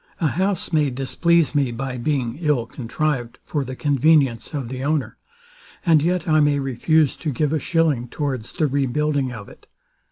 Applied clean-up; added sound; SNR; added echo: none; none; none; none.